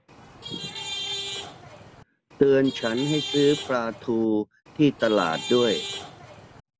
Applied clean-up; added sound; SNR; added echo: none; Traffic noise, roadway noise / Vehicle horn, car horn, honking; 10 dB; none.